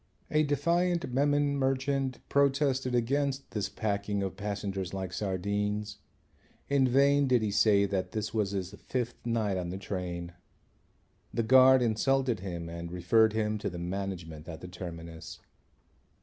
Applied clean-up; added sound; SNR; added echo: none; none; none; none.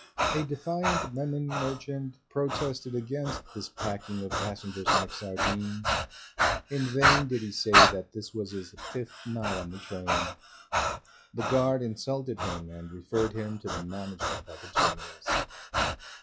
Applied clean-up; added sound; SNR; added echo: classical method log-MMSE.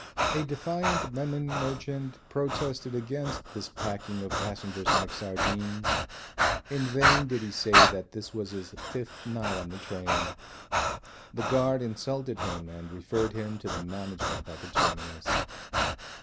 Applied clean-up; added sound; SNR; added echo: none; Breathing; -2 dB; none.